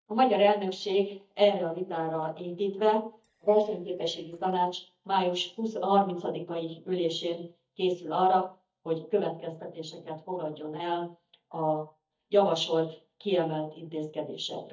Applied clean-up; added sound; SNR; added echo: neural mask model DeepFilterNet 3.